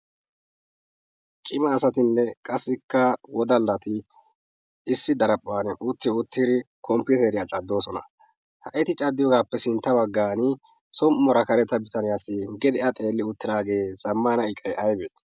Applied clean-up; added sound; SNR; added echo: none; none; none; none.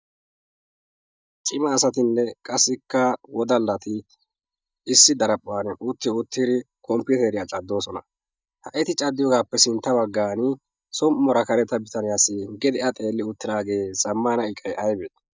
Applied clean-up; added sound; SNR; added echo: neural mask model DeepFilterNet 3.